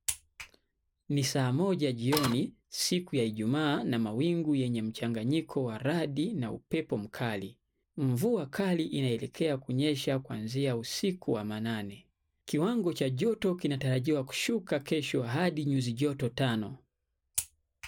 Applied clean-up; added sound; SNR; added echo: none; Printer; 1 dB; none.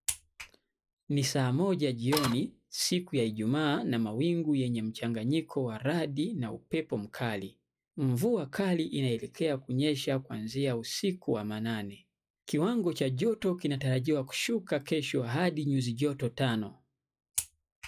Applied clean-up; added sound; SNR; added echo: classical method log-MMSE.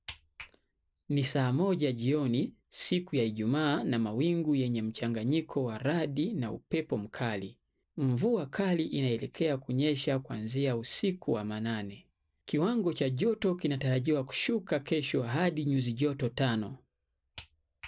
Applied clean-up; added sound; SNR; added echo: none; none; none; none.